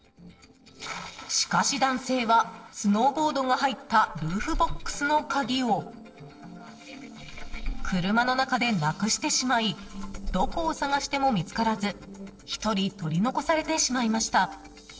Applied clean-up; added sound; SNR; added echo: neural separator model SepFormer DNS4.